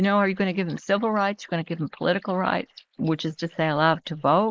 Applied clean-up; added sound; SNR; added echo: neural mask model Resemble Enhance denoiser.